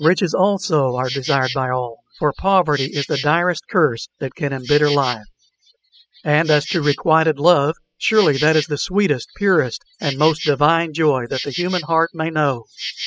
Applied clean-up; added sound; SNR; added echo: classical method spectral subtraction.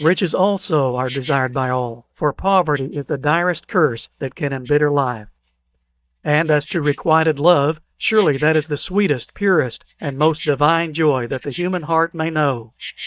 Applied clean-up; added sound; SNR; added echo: neural mask model DeepFilterNet 3.